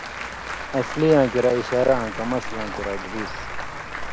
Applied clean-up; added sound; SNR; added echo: none; Applause / Crowd; 7 dB; none.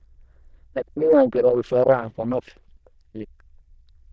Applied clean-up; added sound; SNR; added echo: neural diffusion model UNIVERSE++.